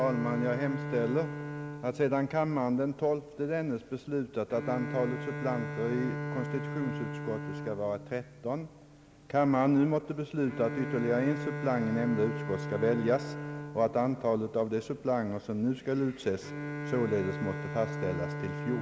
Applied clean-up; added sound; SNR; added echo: none; Bowed string instrument; 7 dB; none.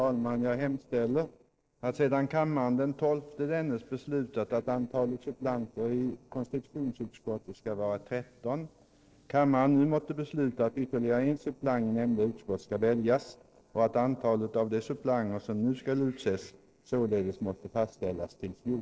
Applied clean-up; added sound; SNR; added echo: neural separator model SepFormer DNS4.